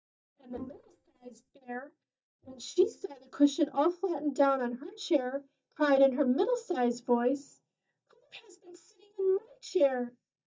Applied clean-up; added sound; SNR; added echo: neural mask model DeepFilterNet 3.